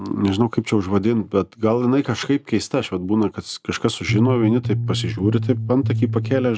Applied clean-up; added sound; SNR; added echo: none; Bass guitar; 3 dB; none.